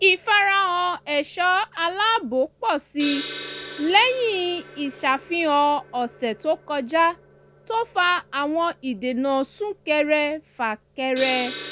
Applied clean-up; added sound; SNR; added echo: none; Gong; 7 dB; none.